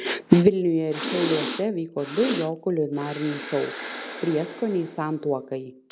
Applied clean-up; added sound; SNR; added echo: none; Breathing; 8 dB; none.